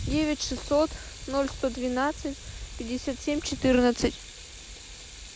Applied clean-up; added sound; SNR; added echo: none; Sink (filling or washing) / Water tap, faucet; 17 dB; none.